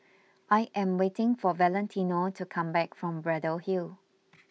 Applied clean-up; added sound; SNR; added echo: none; none; none; none.